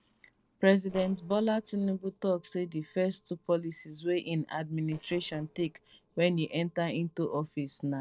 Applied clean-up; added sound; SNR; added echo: neural separator model SepFormer DNS4.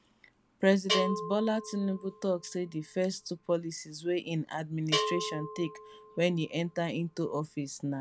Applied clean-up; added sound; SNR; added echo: none; Bell; 7 dB; none.